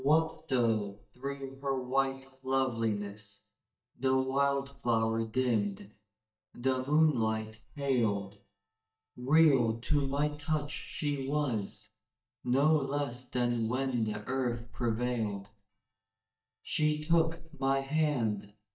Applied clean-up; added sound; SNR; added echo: neural mask model DeepFilterNet 3.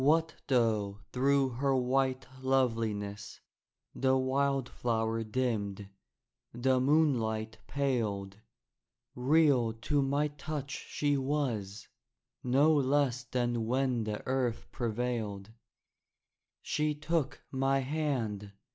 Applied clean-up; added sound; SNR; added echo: none; none; none; none.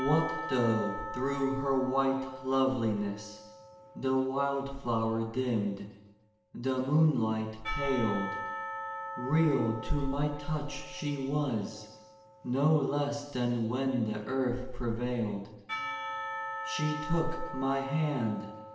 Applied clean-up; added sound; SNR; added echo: none; Church bell / Percussion; 11 dB; reverberation time 1.0 s.